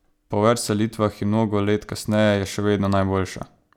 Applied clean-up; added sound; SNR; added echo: none; none; none; none.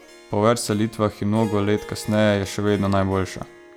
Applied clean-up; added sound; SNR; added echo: none; Harp; 18 dB; none.